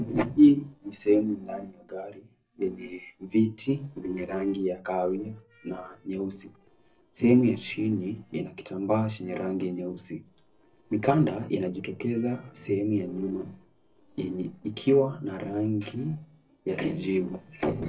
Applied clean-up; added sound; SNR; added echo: neural separator model SepFormer DNS4.